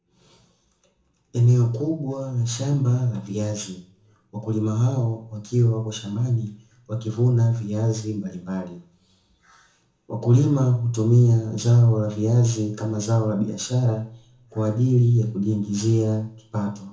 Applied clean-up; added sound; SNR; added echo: none; none; none; reverberation time 0.6 s.